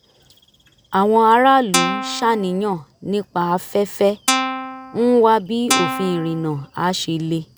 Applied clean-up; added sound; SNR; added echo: none; Guitar; 4 dB; none.